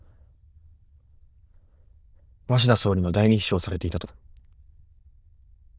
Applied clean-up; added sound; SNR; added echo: neural diffusion model UNIVERSE++.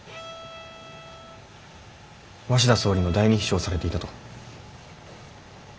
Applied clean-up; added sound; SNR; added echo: none; Bowed string instrument; 17 dB; none.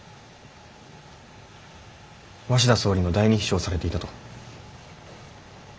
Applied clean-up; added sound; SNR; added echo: none; none; none; none.